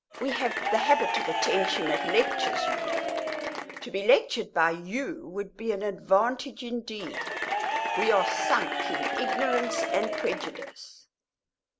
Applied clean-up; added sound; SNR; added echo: none; Applause / Crowd / Cheering; 0 dB; none.